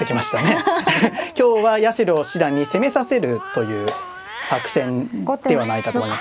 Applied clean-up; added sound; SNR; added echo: none; Cat; 14 dB; none.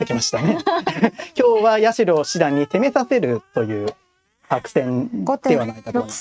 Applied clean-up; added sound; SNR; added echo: neural mask model RNNoise.